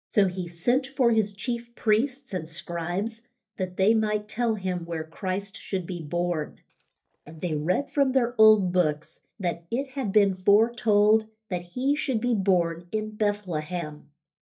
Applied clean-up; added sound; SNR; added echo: neural mask model DeepFilterNet 3.